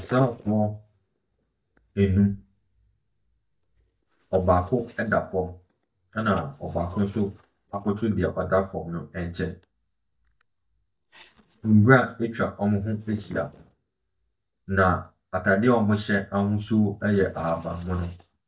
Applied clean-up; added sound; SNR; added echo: neural mask model DeepFilterNet 3.